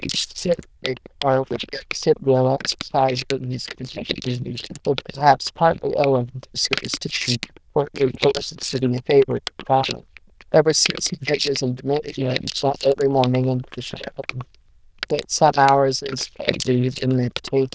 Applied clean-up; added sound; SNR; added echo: neural diffusion model UNIVERSE++.